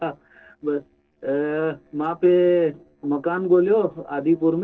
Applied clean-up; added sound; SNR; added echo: neural separator model SepFormer DNS4.